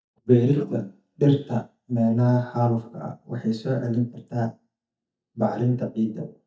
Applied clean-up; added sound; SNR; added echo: neural mask model DeepFilterNet 3.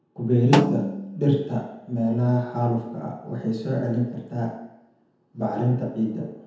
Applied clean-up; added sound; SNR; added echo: none; Snare drum; 3 dB; reverberation time 1.0 s.